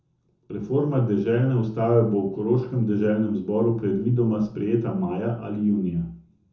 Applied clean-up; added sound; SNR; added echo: none; none; none; reverberation time 0.6 s.